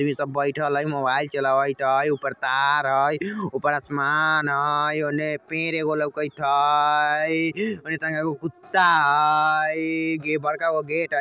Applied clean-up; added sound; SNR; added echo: none; none; none; none.